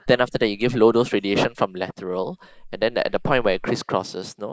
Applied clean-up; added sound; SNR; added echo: neural mask model Resemble Enhance denoiser.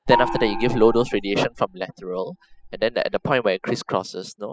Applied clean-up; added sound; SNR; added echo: classical method spectral subtraction.